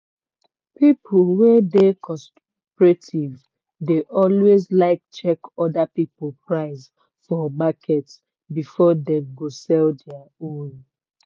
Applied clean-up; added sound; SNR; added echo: none; none; none; none.